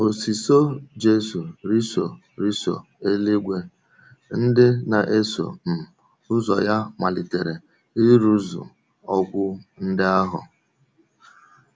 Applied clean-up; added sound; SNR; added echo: none; none; none; none.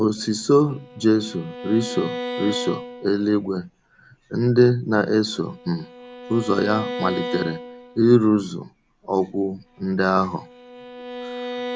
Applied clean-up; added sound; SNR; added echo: none; Bowed string instrument; 12 dB; none.